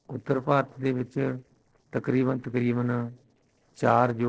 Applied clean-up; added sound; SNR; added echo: neural separator model SepFormer DNS4.